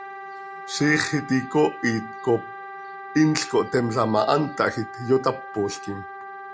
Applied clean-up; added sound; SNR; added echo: none; Wind instrument, woodwind instrument; 13 dB; none.